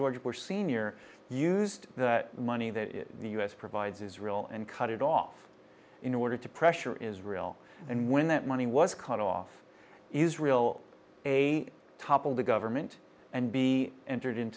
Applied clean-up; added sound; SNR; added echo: none; none; none; none.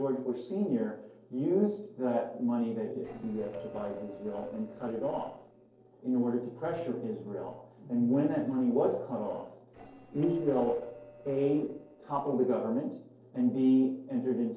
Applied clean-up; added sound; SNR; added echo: neural separator model SepFormer DNS4.